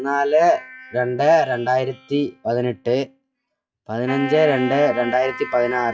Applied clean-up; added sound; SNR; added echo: classical method log-MMSE.